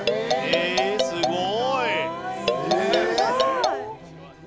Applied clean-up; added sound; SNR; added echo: none; Marimba, xylophone; 1 dB; none.